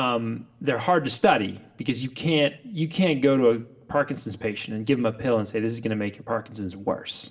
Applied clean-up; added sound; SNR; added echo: none; none; none; reverberation time 0.5 s.